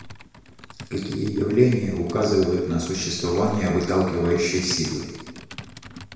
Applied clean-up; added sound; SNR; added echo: none; Computer keyboard; 19 dB; reverberation time 1.0 s.